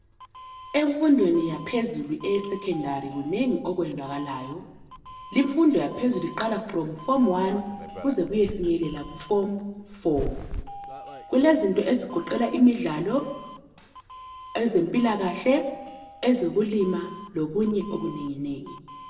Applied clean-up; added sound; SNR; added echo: none; Doorbell; 16 dB; reverberation time 0.9 s.